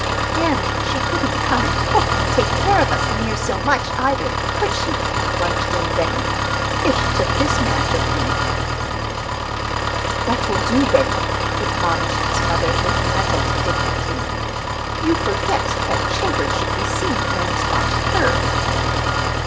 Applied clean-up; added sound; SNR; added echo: none; Engine; -5 dB; reverberation time 2.8 s.